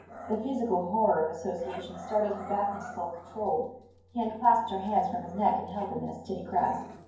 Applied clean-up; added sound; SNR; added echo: none; Growling; 17 dB; reverberation time 0.9 s.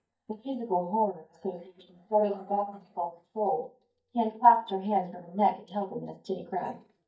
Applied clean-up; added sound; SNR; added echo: neural mask model DeepFilterNet 3.